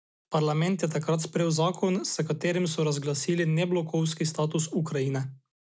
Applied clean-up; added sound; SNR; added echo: none; none; none; none.